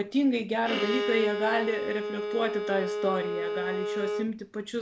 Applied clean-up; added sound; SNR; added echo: none; Bowed string instrument; 2 dB; none.